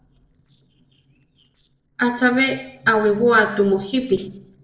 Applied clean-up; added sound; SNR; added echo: neural separator model SepFormer DNS4.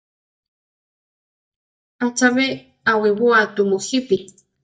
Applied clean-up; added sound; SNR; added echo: neural mask model DeepFilterNet 3.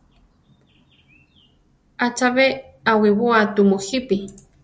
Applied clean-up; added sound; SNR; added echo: none; none; none; none.